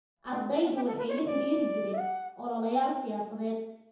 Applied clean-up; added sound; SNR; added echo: none; Brass instrument; 4 dB; reverberation time 1.0 s.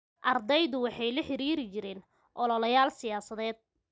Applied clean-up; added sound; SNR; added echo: none; none; none; none.